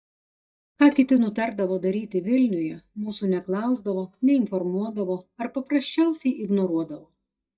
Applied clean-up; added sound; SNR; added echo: neural mask model DeepFilterNet 3.